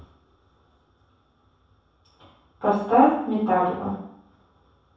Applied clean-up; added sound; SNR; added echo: none; none; none; reverberation time 0.7 s.